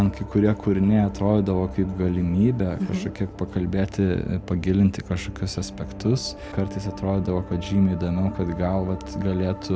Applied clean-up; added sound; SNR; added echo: none; none; none; none.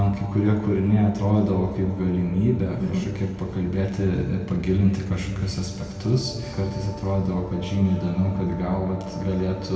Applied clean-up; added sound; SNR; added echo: none; none; none; reverberation time 2.3 s.